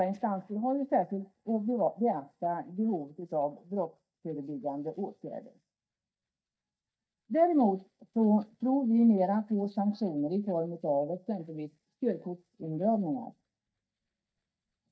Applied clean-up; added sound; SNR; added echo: neural mask model DeepFilterNet 3.